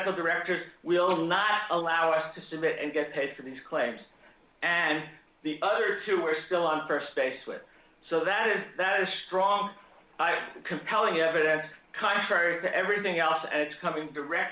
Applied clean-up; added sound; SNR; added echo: none; none; none; none.